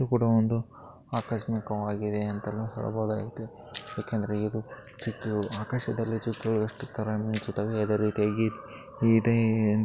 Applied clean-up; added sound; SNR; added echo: none; none; none; none.